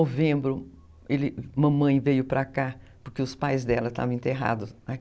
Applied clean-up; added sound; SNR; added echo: none; none; none; none.